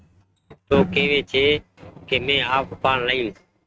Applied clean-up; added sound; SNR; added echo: neural mask model RNNoise.